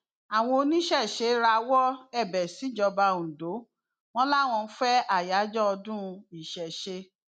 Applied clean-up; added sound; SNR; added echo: none; none; none; none.